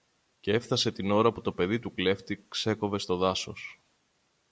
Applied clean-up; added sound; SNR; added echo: none; none; none; none.